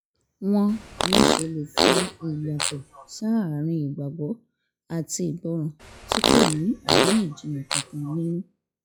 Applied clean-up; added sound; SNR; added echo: classical method log-MMSE.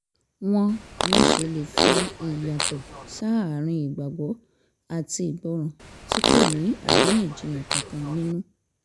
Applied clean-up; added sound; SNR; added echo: none; Fart; -3 dB; none.